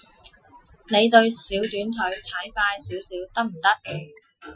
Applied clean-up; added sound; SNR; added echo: classical method Wiener filter.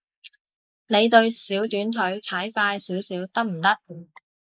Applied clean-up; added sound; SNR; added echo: neural mask model Resemble Enhance denoiser.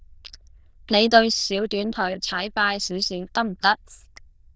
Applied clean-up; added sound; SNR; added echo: neural diffusion model UNIVERSE++.